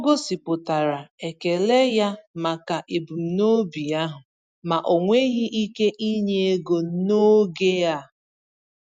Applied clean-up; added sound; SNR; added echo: none; none; none; none.